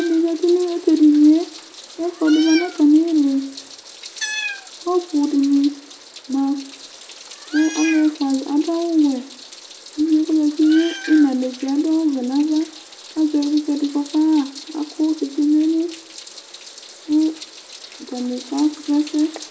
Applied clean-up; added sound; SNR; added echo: none; Meow; 16 dB; none.